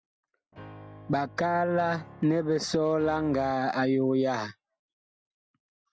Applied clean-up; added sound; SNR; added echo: none; Piano; 18 dB; none.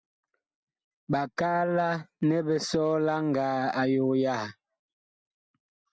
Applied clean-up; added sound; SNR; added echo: none; none; none; none.